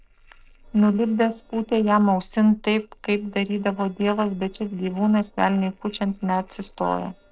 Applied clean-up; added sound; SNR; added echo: neural separator model SepFormer DNS4.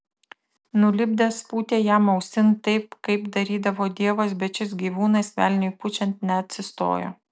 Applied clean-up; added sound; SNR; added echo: none; none; none; none.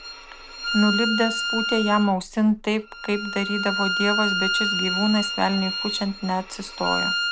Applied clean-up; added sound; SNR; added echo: none; Bowed string instrument; 3 dB; none.